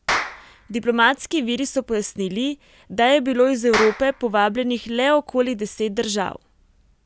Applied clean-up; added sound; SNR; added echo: none; Clapping; 11 dB; none.